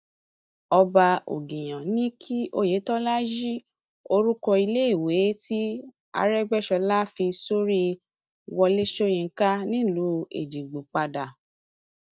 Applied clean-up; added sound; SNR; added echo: neural mask model DeepFilterNet 3.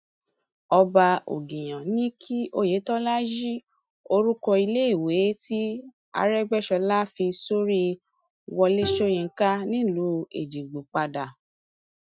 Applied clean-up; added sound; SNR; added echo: classical method Wiener filter.